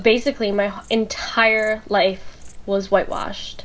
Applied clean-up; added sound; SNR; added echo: none; Insect; 15 dB; none.